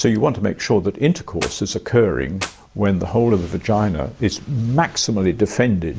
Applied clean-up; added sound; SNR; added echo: none; Clapping; 12 dB; none.